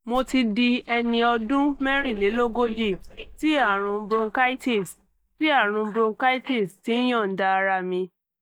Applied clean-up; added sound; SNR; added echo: neural mask model DeepFilterNet 3.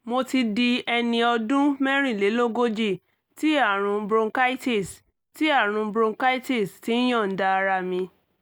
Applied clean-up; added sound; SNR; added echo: none; none; none; none.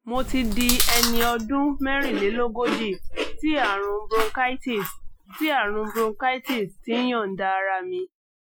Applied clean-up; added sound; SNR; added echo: classical method Wiener filter.